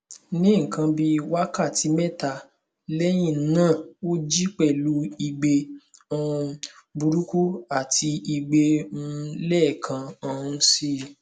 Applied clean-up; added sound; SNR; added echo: none; none; none; none.